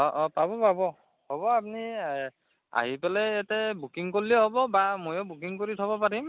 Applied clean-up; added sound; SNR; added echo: none; none; none; none.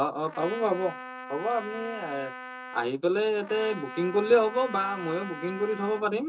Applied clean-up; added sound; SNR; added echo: none; Trumpet; 13 dB; reverberation time 0.2 s.